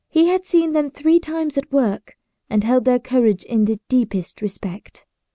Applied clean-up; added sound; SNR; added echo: none; none; none; none.